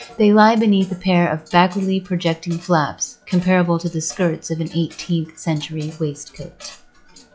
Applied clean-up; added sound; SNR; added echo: classical method log-MMSE.